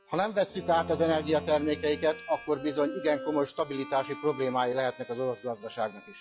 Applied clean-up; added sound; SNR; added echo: classical method log-MMSE.